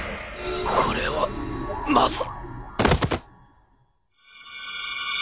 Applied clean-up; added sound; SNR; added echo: none; none; none; none.